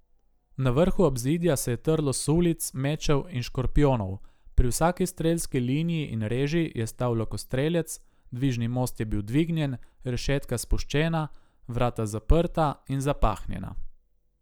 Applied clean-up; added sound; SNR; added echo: none; none; none; none.